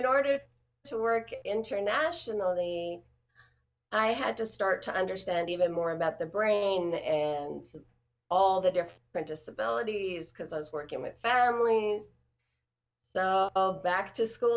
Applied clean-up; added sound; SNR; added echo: none; none; none; none.